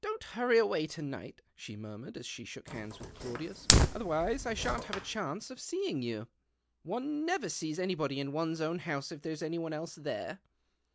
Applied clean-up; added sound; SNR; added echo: none; Fire; -4 dB; none.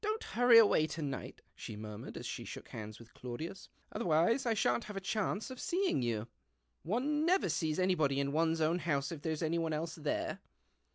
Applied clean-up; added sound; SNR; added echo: none; none; none; none.